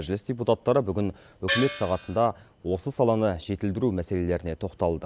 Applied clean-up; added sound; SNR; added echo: none; Gong; 4 dB; none.